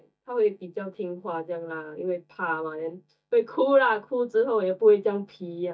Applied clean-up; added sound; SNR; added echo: neural mask model DeepFilterNet 3.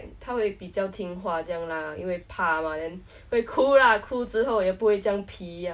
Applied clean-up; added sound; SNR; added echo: none; none; none; none.